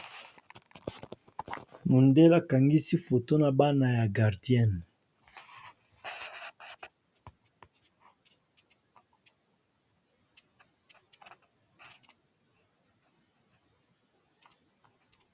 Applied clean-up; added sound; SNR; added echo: none; none; none; none.